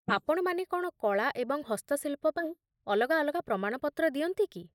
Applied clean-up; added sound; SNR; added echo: neural mask model Resemble Enhance denoiser.